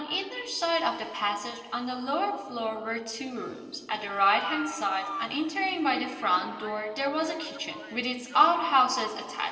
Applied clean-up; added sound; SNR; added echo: neural separator model SepFormer DNS4.